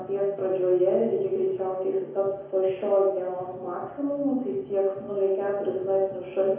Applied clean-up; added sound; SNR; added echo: none; none; none; reverberation time 0.9 s.